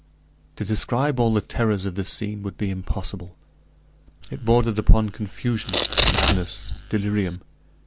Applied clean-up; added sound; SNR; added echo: none; Domestic sounds, home sounds; 3 dB; none.